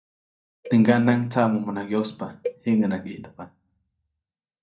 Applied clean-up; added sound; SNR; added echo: neural mask model DeepFilterNet 3.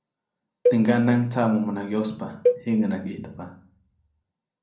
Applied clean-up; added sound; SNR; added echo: none; Cowbell; 3 dB; reverberation time 0.6 s.